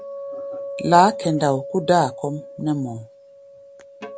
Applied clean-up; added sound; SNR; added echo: none; Acoustic guitar; 12 dB; none.